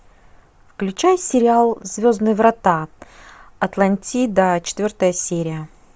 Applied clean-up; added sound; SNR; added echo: none; none; none; none.